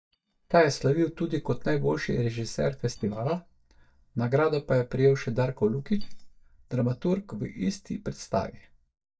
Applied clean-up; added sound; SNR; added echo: neural mask model DeepFilterNet 3.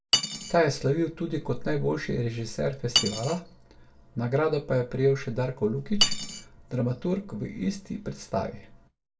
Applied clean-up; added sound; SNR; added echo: none; Cutlery, silverware; 5 dB; reverberation time 0.2 s.